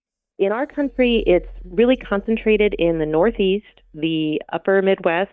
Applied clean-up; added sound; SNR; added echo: neural mask model DeepFilterNet 3.